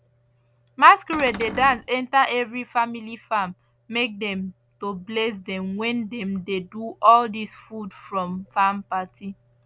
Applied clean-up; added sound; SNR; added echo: none; Cupboard open or close; 11 dB; none.